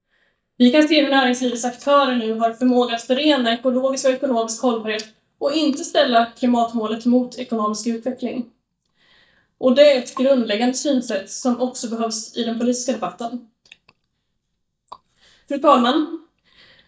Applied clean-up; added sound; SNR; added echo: neural mask model DeepFilterNet 3.